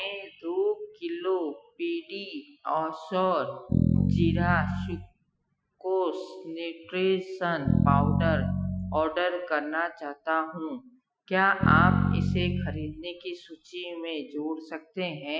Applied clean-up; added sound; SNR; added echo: classical method Wiener filter.